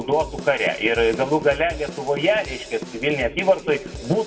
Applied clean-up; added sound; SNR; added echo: none; Drum / Drum kit; 14 dB; reverberation time 1.3 s.